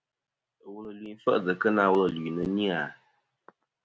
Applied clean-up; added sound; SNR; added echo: none; none; none; none.